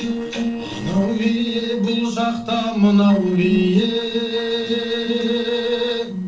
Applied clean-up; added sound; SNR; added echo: neural separator model SepFormer DNS4.